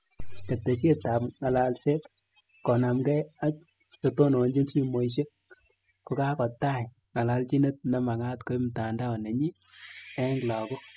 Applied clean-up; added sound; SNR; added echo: classical method spectral subtraction.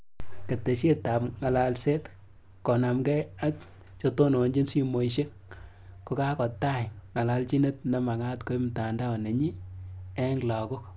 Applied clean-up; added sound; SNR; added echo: none; none; none; none.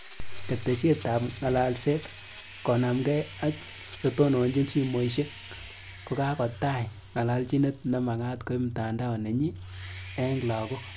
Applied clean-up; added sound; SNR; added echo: none; Domestic sounds, home sounds; 19 dB; none.